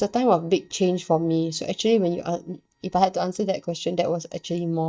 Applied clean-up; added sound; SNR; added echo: neural mask model DeepFilterNet 3.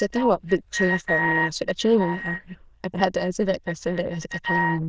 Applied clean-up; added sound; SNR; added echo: neural diffusion model UNIVERSE++.